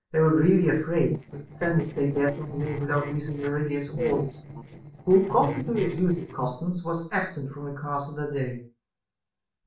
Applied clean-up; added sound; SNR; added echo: neural separator model SepFormer DNS4.